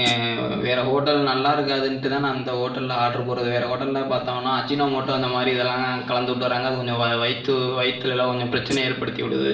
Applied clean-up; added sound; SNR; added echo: none; Hi-hat; 10 dB; reverberation time 0.5 s.